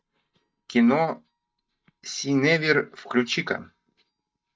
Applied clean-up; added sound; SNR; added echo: neural mask model DeepFilterNet 3.